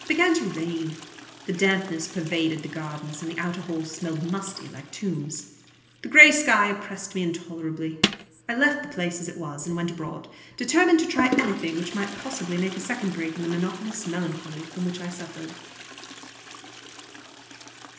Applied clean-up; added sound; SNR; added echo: none; Toilet flush; 11 dB; reverberation time 1.4 s.